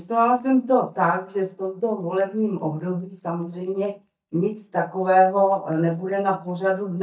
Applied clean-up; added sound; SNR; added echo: neural mask model DeepFilterNet 3.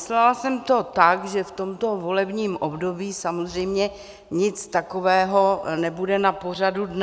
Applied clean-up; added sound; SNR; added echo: none; none; none; none.